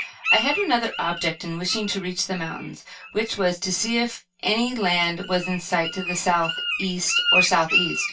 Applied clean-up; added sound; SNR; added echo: none; Bird; 4 dB; reverberation time 0.1 s.